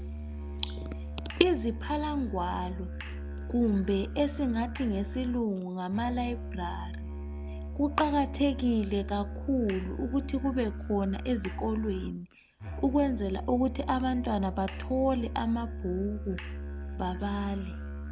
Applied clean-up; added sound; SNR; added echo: none; Musical instrument; 6 dB; none.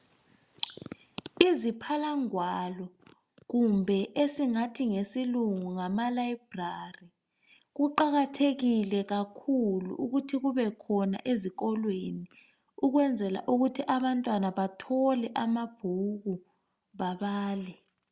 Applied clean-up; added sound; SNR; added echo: none; none; none; none.